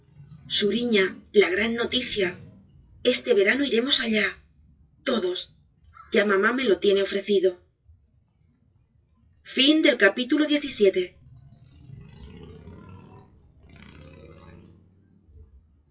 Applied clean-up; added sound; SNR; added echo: classical method WPE with log-MMSE.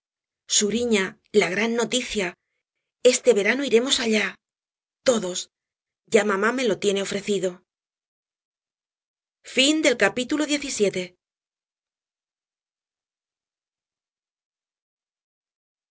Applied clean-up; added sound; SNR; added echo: none; none; none; none.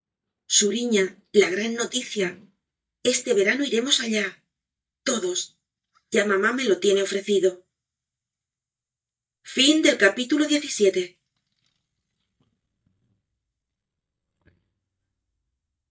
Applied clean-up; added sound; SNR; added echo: neural mask model DeepFilterNet 3.